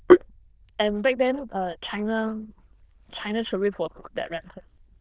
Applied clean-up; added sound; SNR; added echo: neural diffusion model UNIVERSE++.